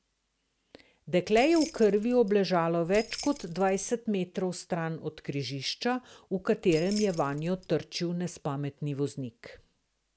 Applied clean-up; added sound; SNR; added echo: none; Keys jangling; 15 dB; none.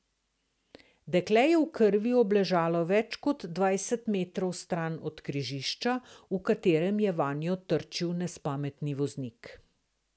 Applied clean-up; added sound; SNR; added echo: none; none; none; none.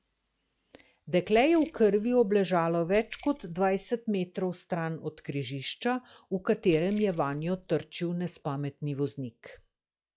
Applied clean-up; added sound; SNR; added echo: classical method log-MMSE.